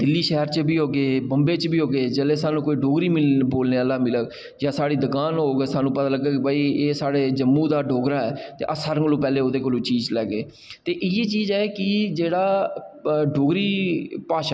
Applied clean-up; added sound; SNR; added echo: none; none; none; none.